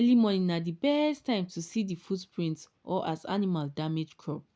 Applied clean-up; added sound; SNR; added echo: none; none; none; none.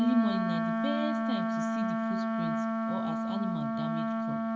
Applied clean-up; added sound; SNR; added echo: none; Wind instrument, woodwind instrument; -4 dB; reverberation time 0.9 s.